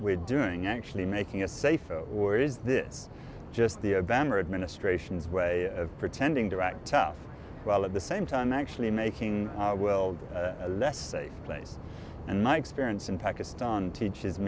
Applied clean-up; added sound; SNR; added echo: none; none; none; none.